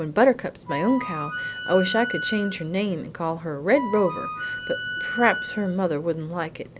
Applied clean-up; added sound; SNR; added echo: none; Wind instrument, woodwind instrument; 7 dB; none.